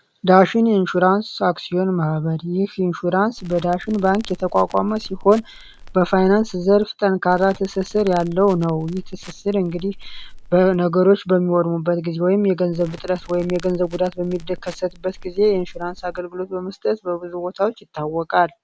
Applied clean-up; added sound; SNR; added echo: none; Crackle; 17 dB; none.